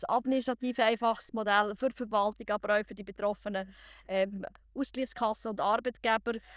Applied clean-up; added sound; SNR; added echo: neural diffusion model UNIVERSE++.